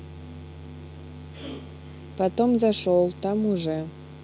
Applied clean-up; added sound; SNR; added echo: none; Piano; 19 dB; none.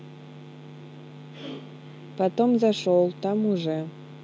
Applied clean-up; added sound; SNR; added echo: none; none; none; none.